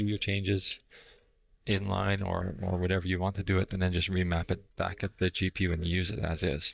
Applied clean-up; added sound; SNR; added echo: neural mask model DeepFilterNet 3.